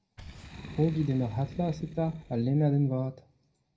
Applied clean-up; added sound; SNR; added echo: none; Boom; 17 dB; reverberation time 0.4 s.